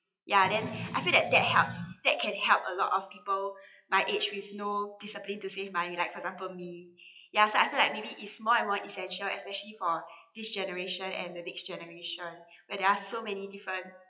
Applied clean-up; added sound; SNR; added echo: classical method WPE with log-MMSE.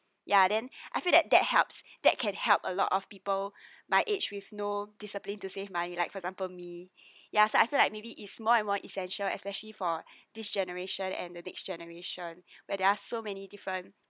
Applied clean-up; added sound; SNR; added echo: none; none; none; none.